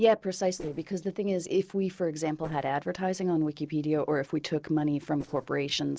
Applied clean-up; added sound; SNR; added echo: neural separator model SepFormer DNS4.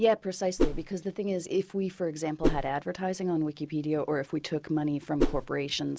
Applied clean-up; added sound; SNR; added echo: none; Whoosh, swoosh, swish; -3 dB; none.